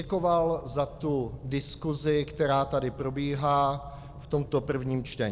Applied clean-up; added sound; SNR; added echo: none; Fire; 15 dB; none.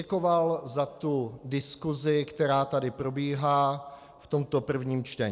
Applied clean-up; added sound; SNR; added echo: none; none; none; none.